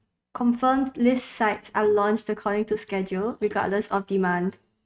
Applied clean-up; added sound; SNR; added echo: neural mask model RNNoise.